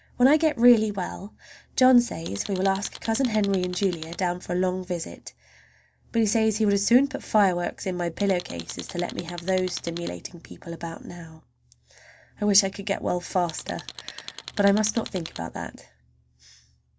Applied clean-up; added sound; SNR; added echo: none; Tools; 14 dB; none.